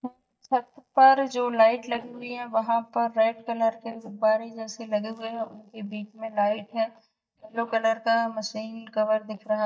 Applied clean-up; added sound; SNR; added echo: neural mask model DeepFilterNet 3.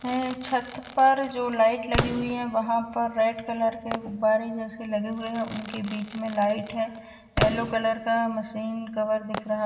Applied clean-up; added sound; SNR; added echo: none; Crackle / Fireworks; 10 dB; reverberation time 1.6 s.